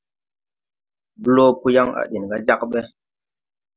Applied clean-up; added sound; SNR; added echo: none; none; none; none.